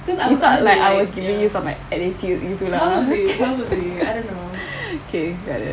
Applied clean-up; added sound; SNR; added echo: none; none; none; none.